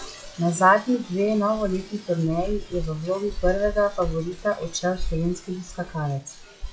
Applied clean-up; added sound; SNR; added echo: classical method WPE with log-MMSE.